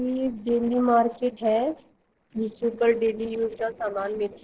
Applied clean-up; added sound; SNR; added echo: neural separator model SepFormer DNS4.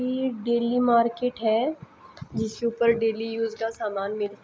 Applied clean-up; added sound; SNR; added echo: none; none; none; none.